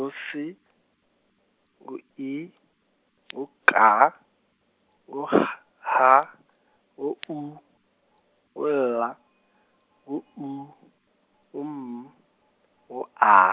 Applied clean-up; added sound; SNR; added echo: none; none; none; none.